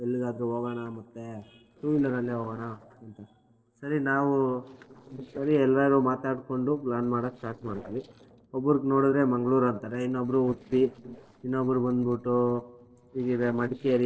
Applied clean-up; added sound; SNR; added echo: neural separator model SepFormer DNS4.